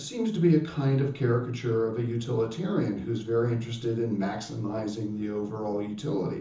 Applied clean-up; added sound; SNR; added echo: none; none; none; reverberation time 0.6 s.